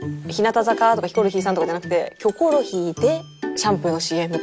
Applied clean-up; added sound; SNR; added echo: none; none; none; none.